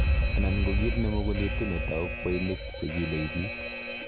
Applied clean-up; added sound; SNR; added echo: none; Alarm; -3 dB; none.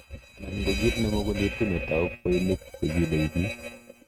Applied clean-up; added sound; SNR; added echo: neural mask model RNNoise.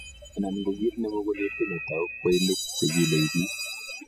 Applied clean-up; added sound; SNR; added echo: classical method spectral subtraction.